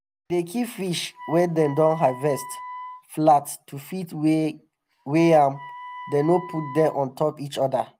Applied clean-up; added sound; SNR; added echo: none; Wind instrument, woodwind instrument; 17 dB; none.